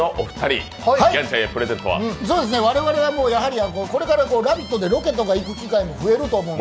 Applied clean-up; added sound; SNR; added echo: none; none; none; none.